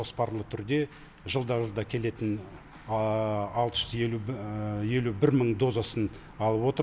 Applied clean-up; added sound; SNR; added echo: none; none; none; none.